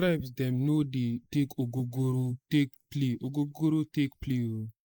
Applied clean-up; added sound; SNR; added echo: neural mask model Resemble Enhance denoiser.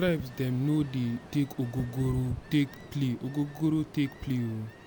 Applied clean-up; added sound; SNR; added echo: none; Ocean; 18 dB; none.